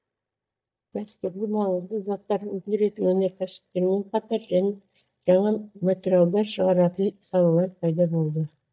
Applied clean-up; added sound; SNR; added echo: neural mask model DeepFilterNet 3.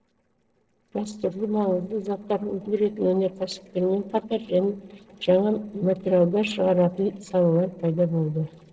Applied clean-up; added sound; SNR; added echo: neural separator model SepFormer DNS4.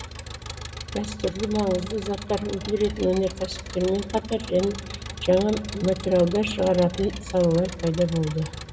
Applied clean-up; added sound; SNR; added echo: none; Engine; 11 dB; reverberation time 2.4 s.